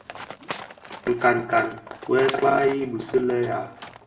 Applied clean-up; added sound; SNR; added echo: none; Livestock, farm animals, working animals; 15 dB; reverberation time 0.4 s.